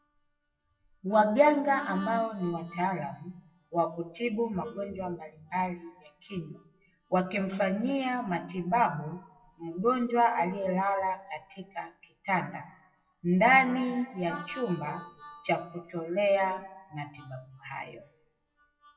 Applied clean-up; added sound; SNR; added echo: classical method WPE with log-MMSE.